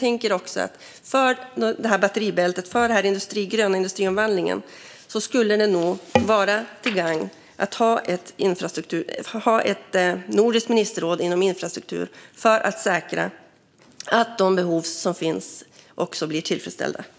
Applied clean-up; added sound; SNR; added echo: none; none; none; none.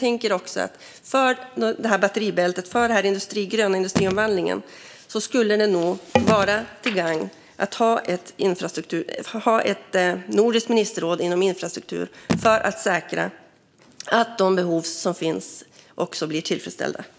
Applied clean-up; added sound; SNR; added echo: none; Telephone; 7 dB; none.